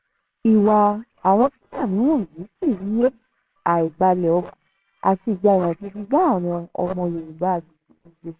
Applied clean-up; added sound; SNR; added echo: neural separator model SepFormer WHAMR!.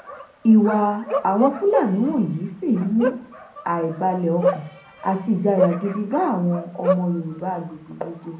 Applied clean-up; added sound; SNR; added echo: none; Bark; 7 dB; reverberation time 0.5 s.